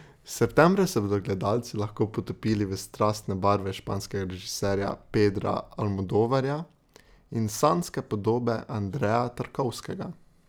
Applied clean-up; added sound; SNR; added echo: none; none; none; none.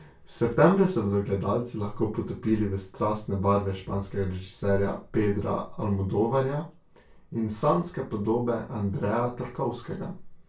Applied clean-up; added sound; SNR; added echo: none; none; none; reverberation time 0.2 s.